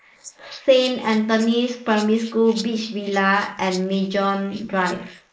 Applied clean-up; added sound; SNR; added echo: neural mask model Resemble Enhance denoiser.